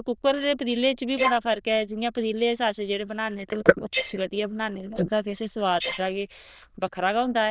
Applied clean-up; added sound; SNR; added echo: neural diffusion model UNIVERSE++.